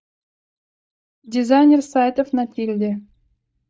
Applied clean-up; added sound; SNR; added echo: neural mask model DeepFilterNet 3.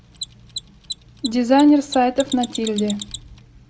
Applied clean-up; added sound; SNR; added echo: none; Mechanisms; 14 dB; none.